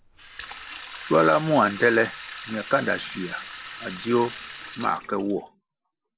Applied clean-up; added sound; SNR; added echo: none; Sink (filling or washing) / Water tap, faucet; 14 dB; none.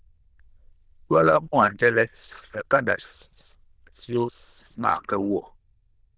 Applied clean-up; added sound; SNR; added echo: neural diffusion model UNIVERSE++.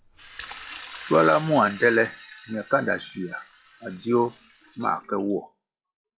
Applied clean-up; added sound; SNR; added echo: classical method log-MMSE.